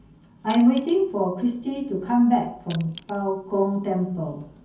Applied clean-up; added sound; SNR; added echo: none; Crushing; 17 dB; reverberation time 0.5 s.